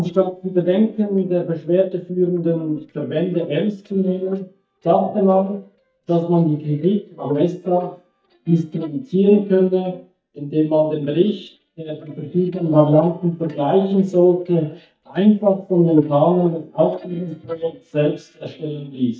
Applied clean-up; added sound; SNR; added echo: neural mask model DeepFilterNet 3.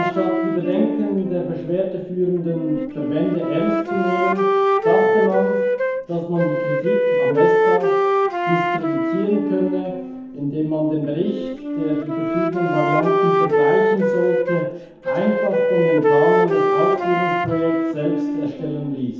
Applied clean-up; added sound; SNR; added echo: none; Wind instrument, woodwind instrument; -3 dB; reverberation time 0.9 s.